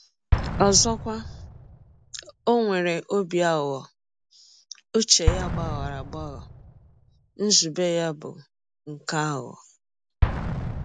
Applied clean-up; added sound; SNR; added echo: none; Explosion; 5 dB; none.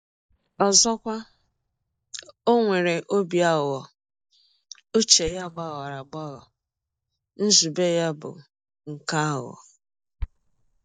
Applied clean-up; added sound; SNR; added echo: neural mask model DeepFilterNet 3.